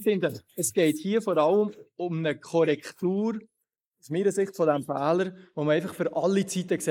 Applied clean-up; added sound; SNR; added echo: neural mask model Resemble Enhance denoiser.